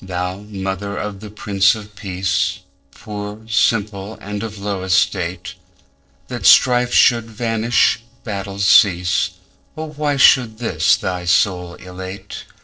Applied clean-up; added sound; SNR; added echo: neural separator model SepFormer DNS4.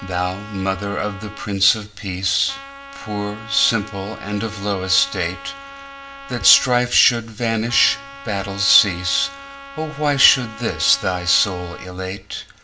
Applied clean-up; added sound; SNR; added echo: none; Trumpet; 16 dB; reverberation time 0.4 s.